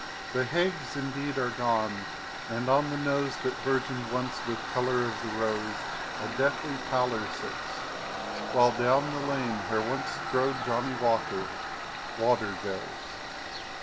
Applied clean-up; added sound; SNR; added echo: none; Tools; 5 dB; none.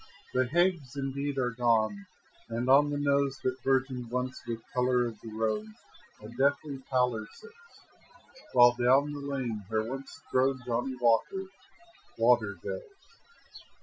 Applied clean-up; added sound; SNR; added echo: classical method Wiener filter.